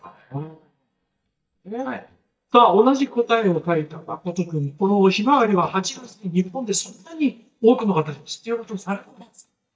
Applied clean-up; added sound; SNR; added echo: neural mask model DeepFilterNet 3.